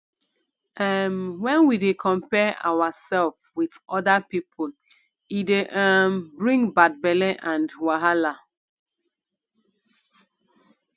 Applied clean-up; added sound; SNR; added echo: none; none; none; none.